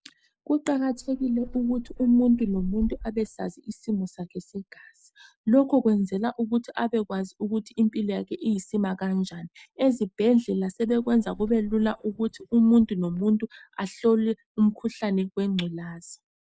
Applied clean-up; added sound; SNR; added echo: neural mask model Resemble Enhance denoiser.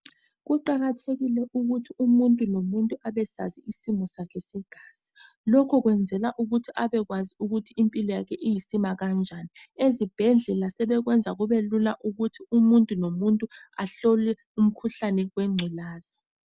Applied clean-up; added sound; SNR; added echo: none; none; none; none.